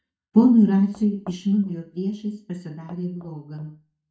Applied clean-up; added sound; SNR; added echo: neural mask model DeepFilterNet 3.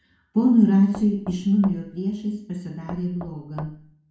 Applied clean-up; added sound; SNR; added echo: none; Knock; 19 dB; reverberation time 0.6 s.